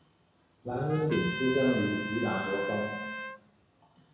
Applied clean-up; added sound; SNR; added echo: none; Trumpet; 7 dB; reverberation time 1.1 s.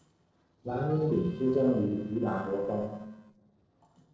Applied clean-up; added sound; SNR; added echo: neural separator model SepFormer DNS4.